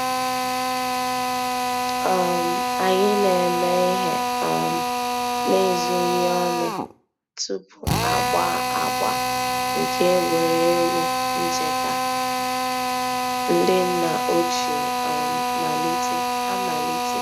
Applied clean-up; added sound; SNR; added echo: none; Drill; -3 dB; none.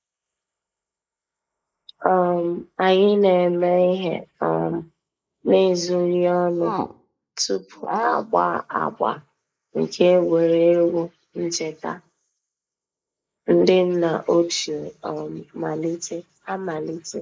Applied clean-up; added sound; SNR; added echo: neural mask model Resemble Enhance denoiser.